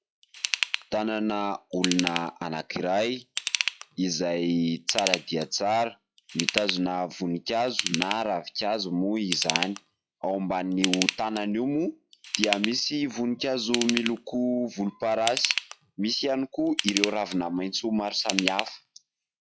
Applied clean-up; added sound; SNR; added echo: classical method log-MMSE.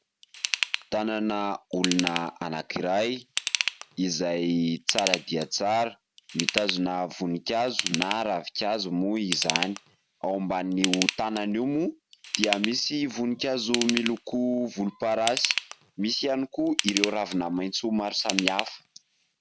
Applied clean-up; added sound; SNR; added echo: none; Ratchet, pawl / Tools; 6 dB; none.